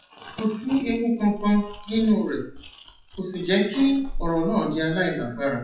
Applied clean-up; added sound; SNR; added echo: classical method WPE with log-MMSE.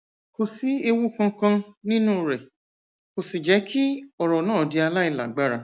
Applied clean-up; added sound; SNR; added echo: none; none; none; none.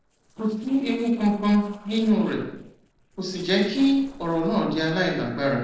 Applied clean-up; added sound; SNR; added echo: neural separator model SepFormer DNS4.